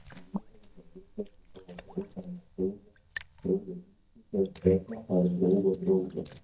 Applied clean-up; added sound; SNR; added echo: neural mask model DeepFilterNet 3.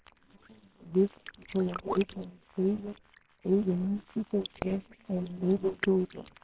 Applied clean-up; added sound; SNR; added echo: neural separator model SepFormer WHAMR!.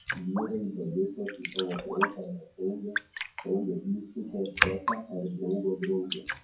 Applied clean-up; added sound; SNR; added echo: classical method WPE with log-MMSE.